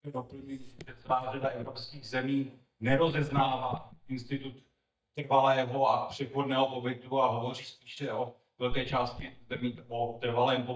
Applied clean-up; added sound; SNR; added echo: neural mask model DeepFilterNet 3.